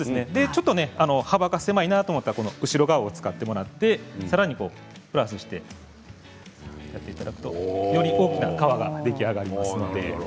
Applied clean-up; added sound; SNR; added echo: none; none; none; none.